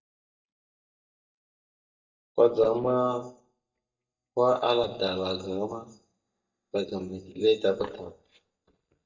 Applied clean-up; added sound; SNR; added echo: neural mask model DeepFilterNet 3.